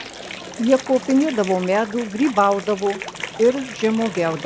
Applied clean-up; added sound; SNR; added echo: none; Water; 13 dB; none.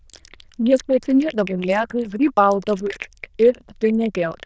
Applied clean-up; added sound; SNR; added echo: neural diffusion model UNIVERSE++.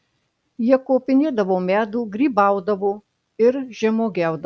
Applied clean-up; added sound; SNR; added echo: none; none; none; none.